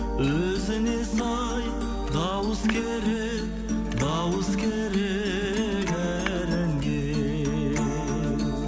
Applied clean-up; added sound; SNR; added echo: none; Tap / Hammer; 16 dB; none.